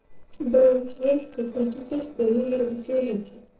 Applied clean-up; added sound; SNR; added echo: neural separator model SepFormer DNS4.